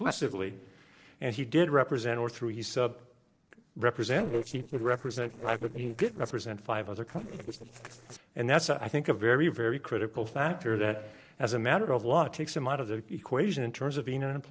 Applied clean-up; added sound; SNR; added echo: neural separator model SepFormer DNS4.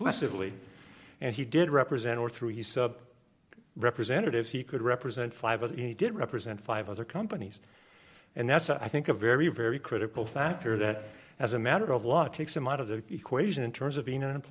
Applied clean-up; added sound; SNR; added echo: none; none; none; none.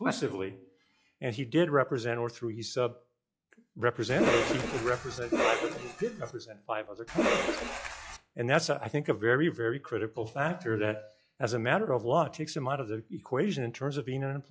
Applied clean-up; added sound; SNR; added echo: classical method log-MMSE.